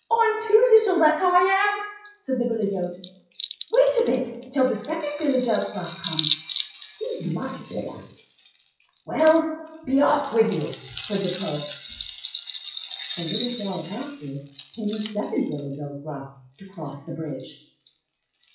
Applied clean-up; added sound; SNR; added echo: classical method WPE with log-MMSE.